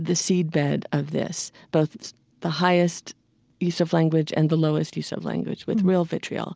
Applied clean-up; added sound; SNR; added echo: none; none; none; none.